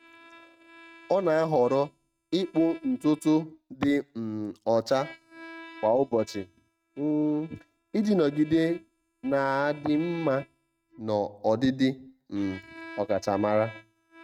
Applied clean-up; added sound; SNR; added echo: neural mask model RNNoise.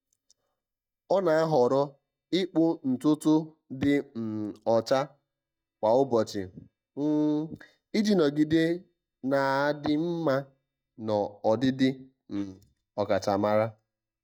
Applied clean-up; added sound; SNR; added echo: neural mask model DeepFilterNet 3.